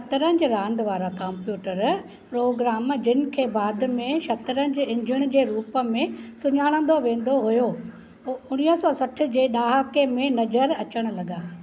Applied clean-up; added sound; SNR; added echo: none; none; none; none.